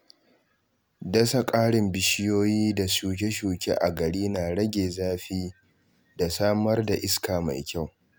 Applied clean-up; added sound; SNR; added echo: none; none; none; none.